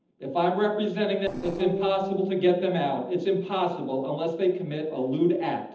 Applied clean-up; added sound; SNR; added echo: neural separator model SepFormer DNS4.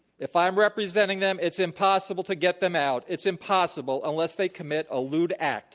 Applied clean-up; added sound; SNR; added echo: none; none; none; none.